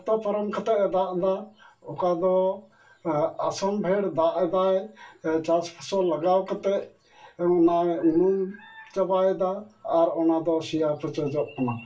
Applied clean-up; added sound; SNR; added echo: none; none; none; reverberation time 0.2 s.